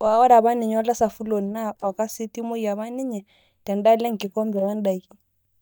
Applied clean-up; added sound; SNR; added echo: neural mask model DeepFilterNet 3.